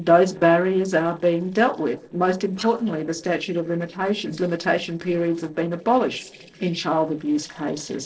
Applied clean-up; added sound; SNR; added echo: neural separator model SepFormer DNS4.